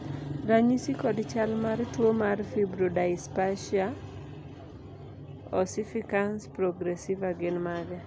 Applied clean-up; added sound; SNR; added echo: none; none; none; none.